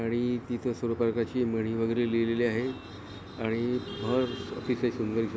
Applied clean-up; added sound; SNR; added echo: none; none; none; none.